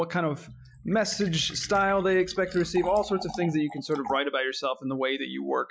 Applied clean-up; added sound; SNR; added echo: classical method Wiener filter.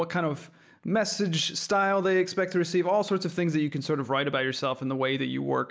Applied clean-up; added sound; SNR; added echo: none; none; none; none.